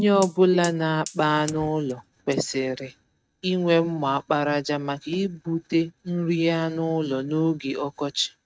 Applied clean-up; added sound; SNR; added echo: neural mask model RNNoise.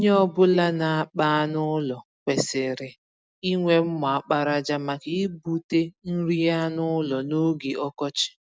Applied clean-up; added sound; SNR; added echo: none; none; none; none.